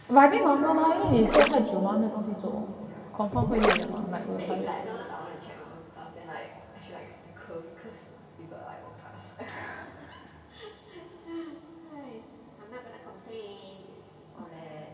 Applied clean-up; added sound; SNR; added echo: none; Gurgling; -1 dB; reverberation time 2.4 s.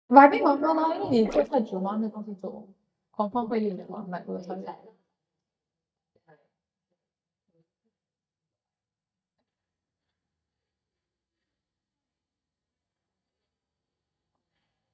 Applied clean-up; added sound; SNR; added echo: neural mask model DeepFilterNet 3.